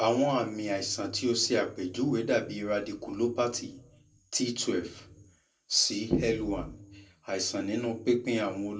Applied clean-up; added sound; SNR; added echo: none; none; none; reverberation time 0.2 s.